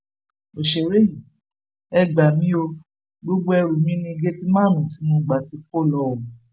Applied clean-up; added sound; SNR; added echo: none; none; none; none.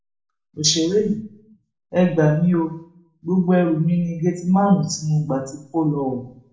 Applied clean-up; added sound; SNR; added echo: none; none; none; reverberation time 0.5 s.